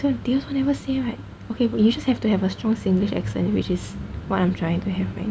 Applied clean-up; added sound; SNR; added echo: none; none; none; none.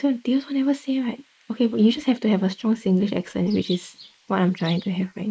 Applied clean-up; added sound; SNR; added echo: neural mask model Resemble Enhance denoiser.